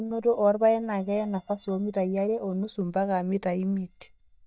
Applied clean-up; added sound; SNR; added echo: neural mask model DeepFilterNet 3.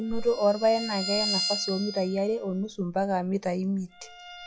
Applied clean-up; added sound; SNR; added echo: classical method log-MMSE.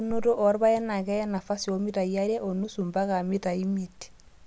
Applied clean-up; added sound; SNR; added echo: none; none; none; none.